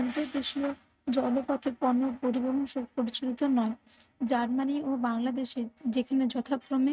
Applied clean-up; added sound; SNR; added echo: neural mask model RNNoise.